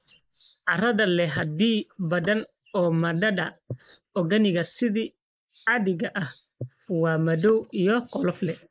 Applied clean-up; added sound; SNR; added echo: neural mask model Resemble Enhance denoiser.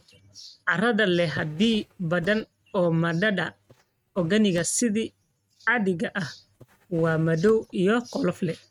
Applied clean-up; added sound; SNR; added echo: neural mask model RNNoise.